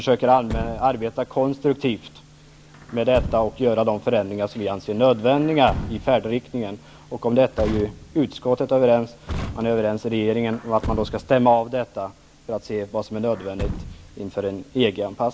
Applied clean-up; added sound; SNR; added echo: none; Truck; 13 dB; none.